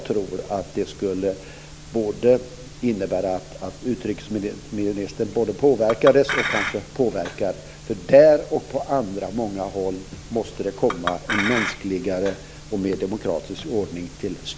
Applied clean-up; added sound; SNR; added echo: none; Chink, clink; 7 dB; none.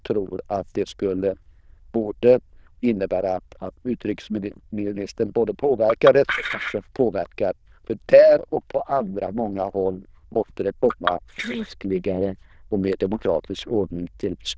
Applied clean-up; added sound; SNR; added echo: neural diffusion model UNIVERSE++.